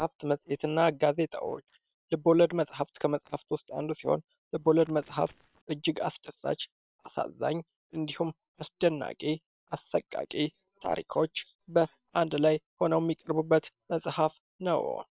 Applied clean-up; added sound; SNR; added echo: neural separator model SepFormer WHAM!.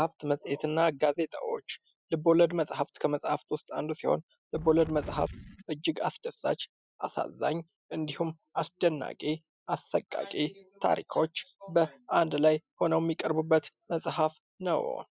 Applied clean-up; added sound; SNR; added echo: classical method spectral subtraction.